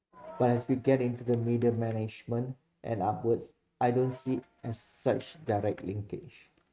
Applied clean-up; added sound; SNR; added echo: neural mask model RNNoise.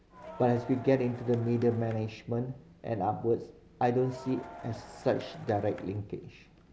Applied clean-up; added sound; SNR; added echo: none; Crowd; 16 dB; none.